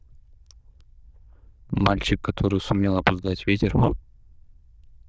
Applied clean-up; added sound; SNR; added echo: neural diffusion model UNIVERSE++.